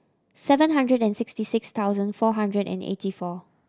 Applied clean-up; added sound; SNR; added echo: none; none; none; none.